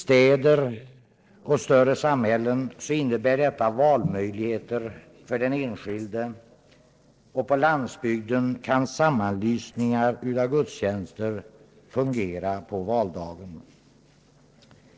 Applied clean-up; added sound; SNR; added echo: neural separator model SepFormer DNS4.